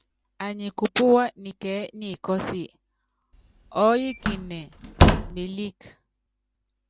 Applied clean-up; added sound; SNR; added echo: none; Slam; -4 dB; none.